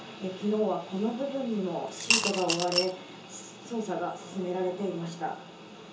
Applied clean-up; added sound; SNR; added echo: none; Coin (dropping) / Glass; -2 dB; reverberation time 0.6 s.